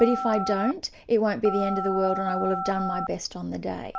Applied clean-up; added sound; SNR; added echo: none; Telephone; 6 dB; none.